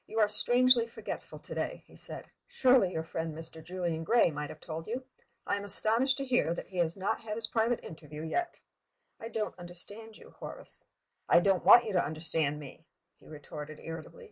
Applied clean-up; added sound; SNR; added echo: neural mask model Resemble Enhance denoiser.